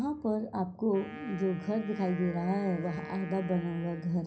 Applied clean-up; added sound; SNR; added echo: none; Wind instrument, woodwind instrument; 15 dB; reverberation time 0.5 s.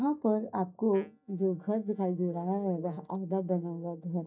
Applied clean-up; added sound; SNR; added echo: neural mask model DeepFilterNet 3.